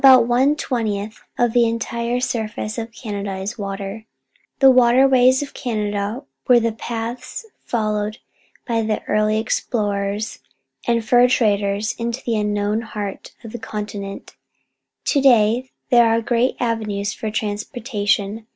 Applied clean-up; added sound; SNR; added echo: none; none; none; none.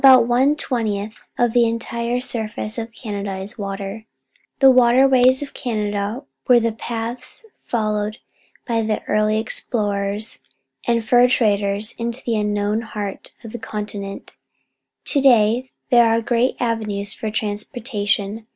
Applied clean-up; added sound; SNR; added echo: none; Crack; 18 dB; none.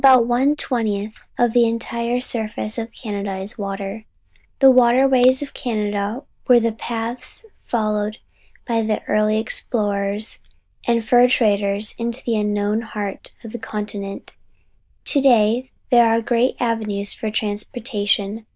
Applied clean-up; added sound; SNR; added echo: neural diffusion model UNIVERSE++.